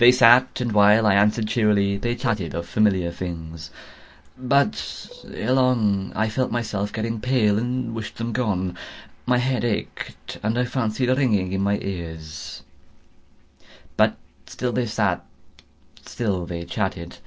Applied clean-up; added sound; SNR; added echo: neural separator model SepFormer DNS4.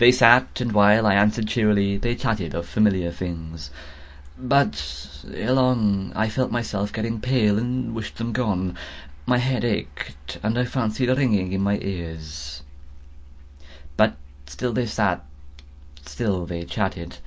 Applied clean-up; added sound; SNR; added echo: none; none; none; none.